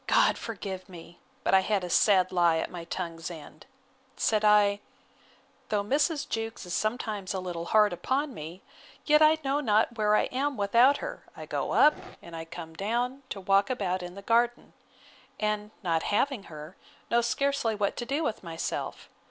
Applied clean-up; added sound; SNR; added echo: none; none; none; none.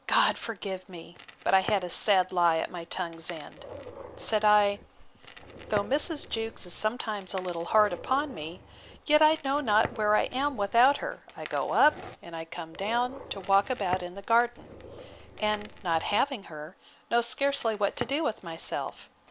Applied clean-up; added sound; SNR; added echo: none; Dog + Crackle; 17 dB; none.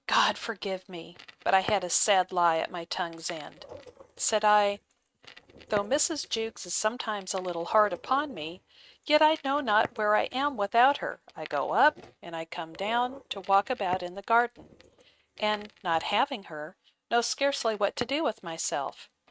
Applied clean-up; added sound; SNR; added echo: neural mask model RNNoise.